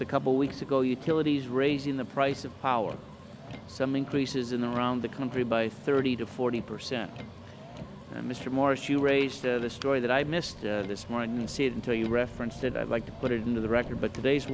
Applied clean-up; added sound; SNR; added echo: none; Motor vehicle (road); 14 dB; none.